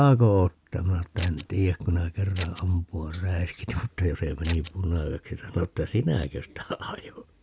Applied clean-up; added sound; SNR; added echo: none; Scissors; 13 dB; none.